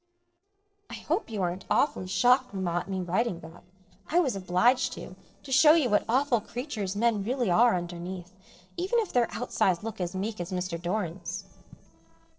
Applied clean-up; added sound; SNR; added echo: neural separator model SepFormer DNS4.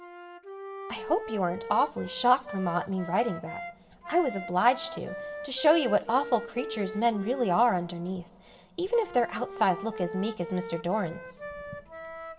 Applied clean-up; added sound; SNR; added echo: none; Wind instrument, woodwind instrument; 12 dB; reverberation time 2.3 s.